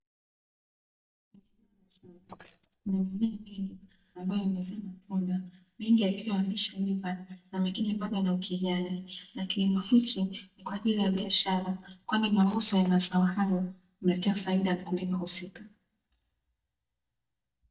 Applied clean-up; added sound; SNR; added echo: neural mask model DeepFilterNet 3.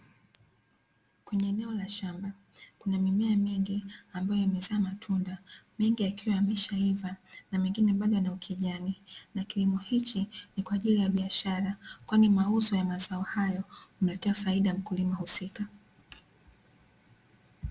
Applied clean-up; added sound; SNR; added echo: none; none; none; none.